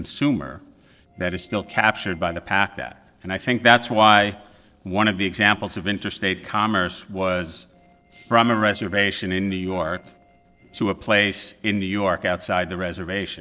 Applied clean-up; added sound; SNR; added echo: neural separator model SepFormer DNS4.